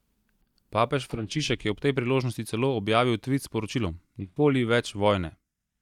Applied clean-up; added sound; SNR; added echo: neural mask model DeepFilterNet 3.